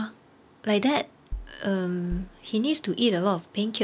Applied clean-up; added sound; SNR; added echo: none; Bass drum; 11 dB; none.